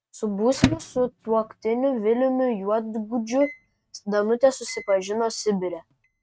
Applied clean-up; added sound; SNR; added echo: neural mask model RNNoise.